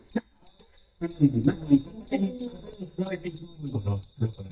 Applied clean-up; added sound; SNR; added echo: neural mask model DeepFilterNet 3.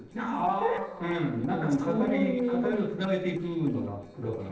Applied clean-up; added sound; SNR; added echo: neural separator model SepFormer DNS4.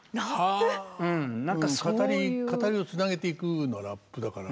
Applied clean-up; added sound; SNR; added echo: none; none; none; none.